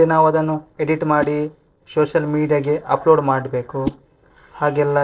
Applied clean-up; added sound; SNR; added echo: neural separator model SepFormer DNS4.